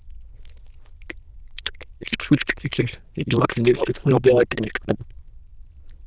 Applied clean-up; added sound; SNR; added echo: neural diffusion model UNIVERSE++.